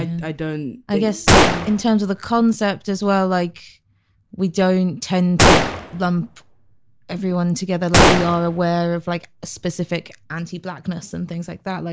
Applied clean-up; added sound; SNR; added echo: none; Gunshot, gunfire; -1 dB; none.